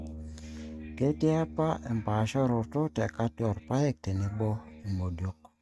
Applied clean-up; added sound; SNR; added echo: neural mask model RNNoise.